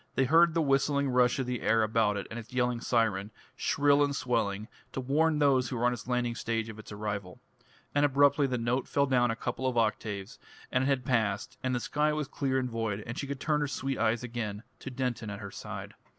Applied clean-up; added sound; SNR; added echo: none; none; none; none.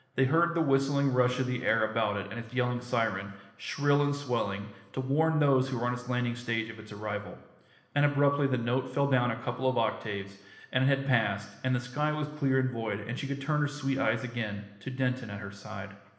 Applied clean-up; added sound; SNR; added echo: none; none; none; reverberation time 1.1 s.